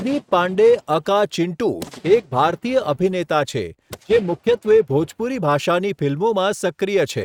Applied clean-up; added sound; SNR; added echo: neural mask model RNNoise.